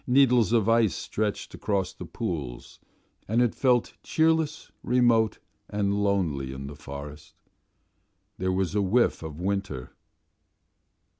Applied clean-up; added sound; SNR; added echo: none; none; none; none.